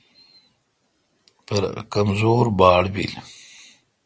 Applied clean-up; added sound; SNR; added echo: none; none; none; none.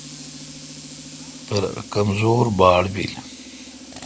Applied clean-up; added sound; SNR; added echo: none; Tools; 16 dB; none.